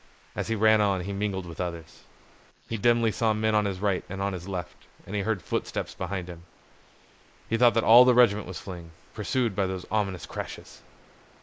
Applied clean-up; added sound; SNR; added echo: neural mask model Resemble Enhance denoiser.